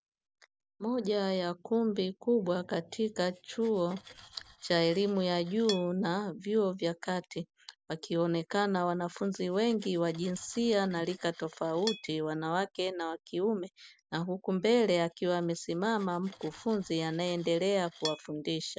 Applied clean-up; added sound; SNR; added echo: none; Cutlery, silverware; 20 dB; none.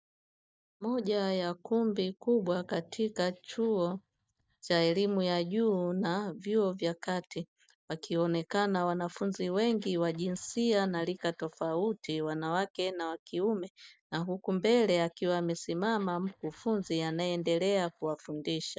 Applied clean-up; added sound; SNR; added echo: neural mask model DeepFilterNet 3.